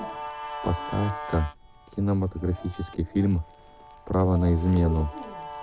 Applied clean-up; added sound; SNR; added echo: none; Guitar; 13 dB; none.